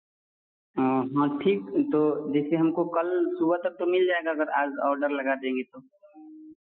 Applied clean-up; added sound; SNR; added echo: classical method Wiener filter.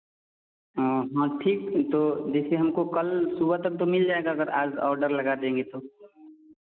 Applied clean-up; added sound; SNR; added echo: neural mask model RNNoise.